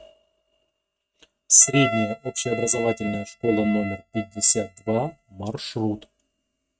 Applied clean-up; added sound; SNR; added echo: neural mask model RNNoise.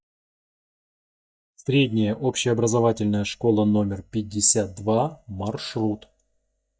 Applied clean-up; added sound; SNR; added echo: neural mask model DeepFilterNet 3.